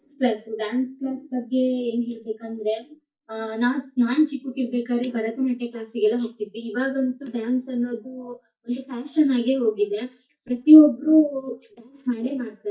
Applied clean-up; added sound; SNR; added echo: neural mask model DeepFilterNet 3.